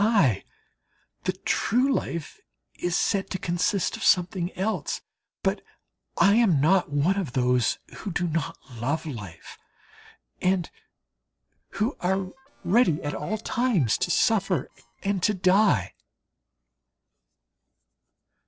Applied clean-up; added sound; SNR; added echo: neural separator model SepFormer DNS4.